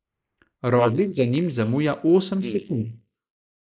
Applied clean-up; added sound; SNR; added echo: neural mask model Resemble Enhance denoiser.